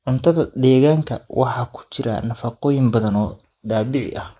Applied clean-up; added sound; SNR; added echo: neural mask model Resemble Enhance denoiser.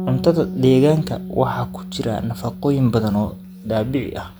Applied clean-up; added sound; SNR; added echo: none; Bass guitar; 11 dB; none.